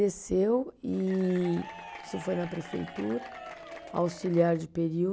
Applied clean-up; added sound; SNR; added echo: none; Applause / Crowd / Cheering; 15 dB; none.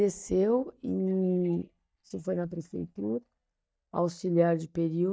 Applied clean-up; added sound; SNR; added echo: neural mask model DeepFilterNet 3.